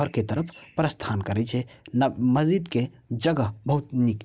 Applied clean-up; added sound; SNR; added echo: neural mask model Resemble Enhance denoiser.